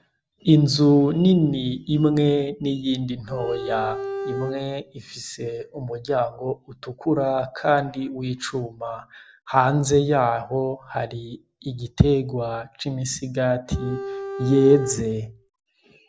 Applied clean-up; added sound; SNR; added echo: none; Bowed string instrument; 8 dB; none.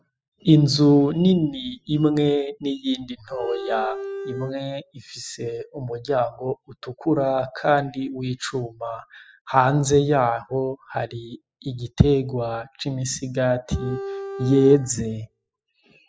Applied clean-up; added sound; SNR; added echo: classical method spectral subtraction.